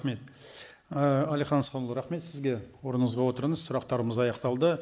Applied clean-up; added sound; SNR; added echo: neural mask model Resemble Enhance denoiser.